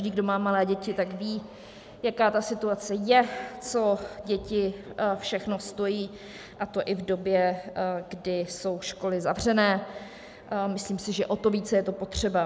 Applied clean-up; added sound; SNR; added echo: none; none; none; none.